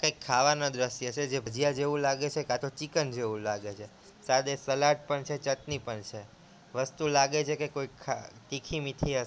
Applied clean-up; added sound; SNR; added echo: none; none; none; none.